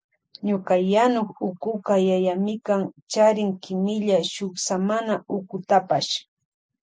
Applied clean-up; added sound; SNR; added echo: none; none; none; none.